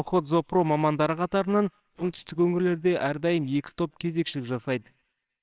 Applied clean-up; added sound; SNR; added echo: neural separator model SepFormer WHAMR!.